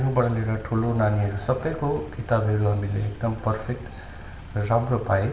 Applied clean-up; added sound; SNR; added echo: none; Engine; 15 dB; reverberation time 1.5 s.